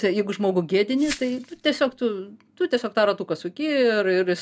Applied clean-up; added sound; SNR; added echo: none; Glass; 16 dB; none.